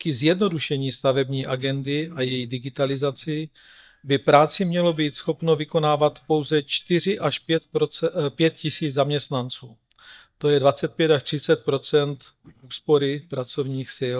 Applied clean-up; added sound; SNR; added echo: neural mask model DeepFilterNet 3.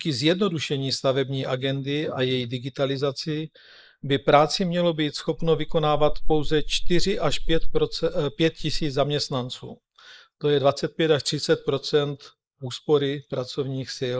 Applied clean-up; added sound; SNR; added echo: neural mask model Resemble Enhance denoiser.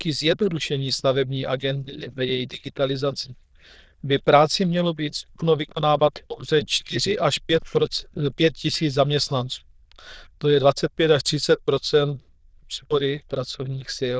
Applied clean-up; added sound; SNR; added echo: neural diffusion model UNIVERSE++.